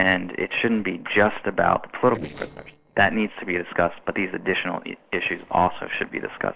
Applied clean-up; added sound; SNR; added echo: neural separator model SepFormer DNS4.